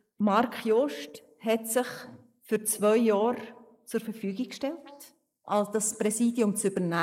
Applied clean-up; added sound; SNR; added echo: neural mask model Resemble Enhance denoiser.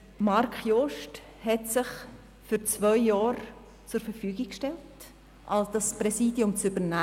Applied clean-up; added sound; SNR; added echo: none; none; none; none.